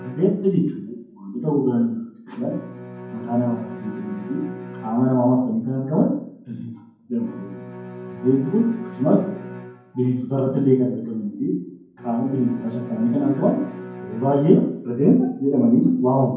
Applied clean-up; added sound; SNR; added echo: none; Bowed string instrument; 16 dB; reverberation time 0.9 s.